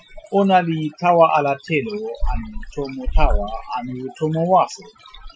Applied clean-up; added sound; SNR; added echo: classical method Wiener filter.